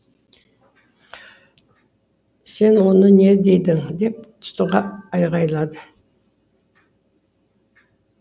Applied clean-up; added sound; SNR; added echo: none; none; none; none.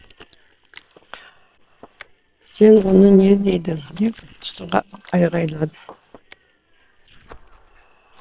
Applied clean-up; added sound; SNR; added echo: neural separator model SepFormer WHAM!.